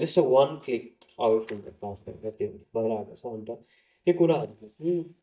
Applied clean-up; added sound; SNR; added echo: neural mask model DeepFilterNet 3.